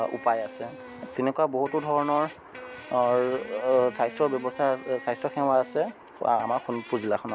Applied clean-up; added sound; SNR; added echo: none; Fart; 17 dB; none.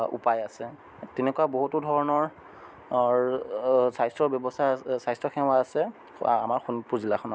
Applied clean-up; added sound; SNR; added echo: none; none; none; none.